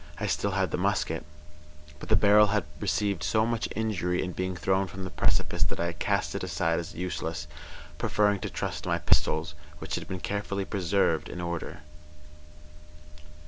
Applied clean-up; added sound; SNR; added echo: none; none; none; none.